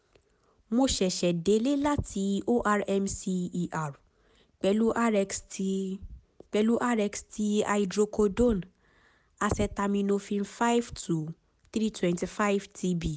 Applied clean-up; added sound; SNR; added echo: none; none; none; none.